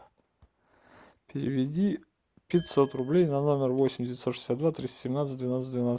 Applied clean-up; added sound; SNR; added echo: none; Glass; 19 dB; none.